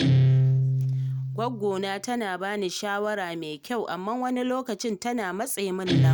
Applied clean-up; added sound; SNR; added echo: none; Guitar; -3 dB; none.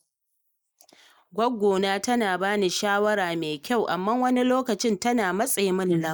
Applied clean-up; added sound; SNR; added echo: neural mask model Resemble Enhance denoiser.